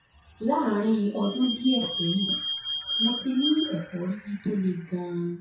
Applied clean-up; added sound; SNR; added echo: classical method WPE with log-MMSE.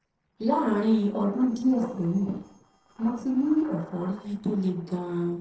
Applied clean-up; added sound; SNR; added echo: neural separator model SepFormer DNS4.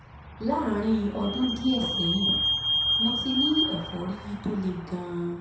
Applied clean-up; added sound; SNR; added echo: none; Squeak / Vehicle; 1 dB; reverberation time 0.7 s.